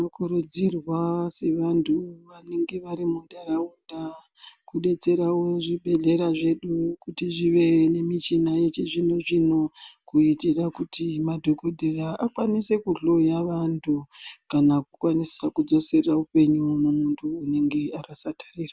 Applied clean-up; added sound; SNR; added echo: none; none; none; none.